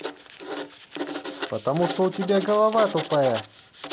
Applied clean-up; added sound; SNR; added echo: none; Writing; 8 dB; none.